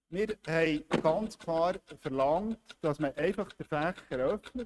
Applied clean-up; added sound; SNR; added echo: neural mask model RNNoise.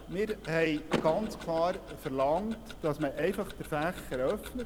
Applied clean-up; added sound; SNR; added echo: none; Door / Car + Tick-tock; 10 dB; none.